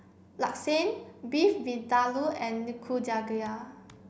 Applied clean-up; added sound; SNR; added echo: none; none; none; none.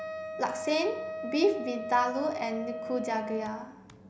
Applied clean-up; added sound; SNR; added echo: none; Wind instrument, woodwind instrument; 7 dB; none.